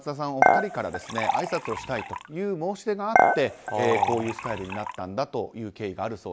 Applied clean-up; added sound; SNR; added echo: none; Dishes, pots, and pans / Chink, clink; -3 dB; none.